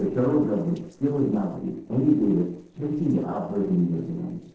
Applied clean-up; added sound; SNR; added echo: neural separator model SepFormer DNS4.